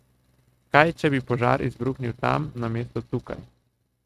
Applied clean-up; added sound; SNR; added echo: neural mask model RNNoise.